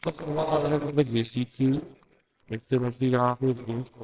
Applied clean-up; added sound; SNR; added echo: neural separator model SepFormer WHAMR!.